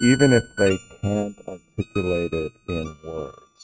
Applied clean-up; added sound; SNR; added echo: neural mask model RNNoise.